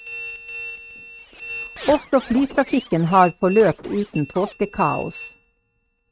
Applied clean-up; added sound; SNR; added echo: neural mask model RNNoise.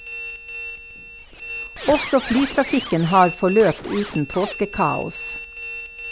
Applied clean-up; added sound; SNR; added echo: none; Squeak; 10 dB; none.